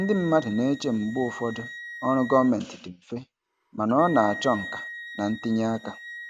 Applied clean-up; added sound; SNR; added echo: none; Wind instrument, woodwind instrument; 14 dB; none.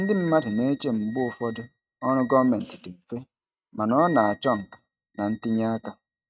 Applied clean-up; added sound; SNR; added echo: neural mask model RNNoise.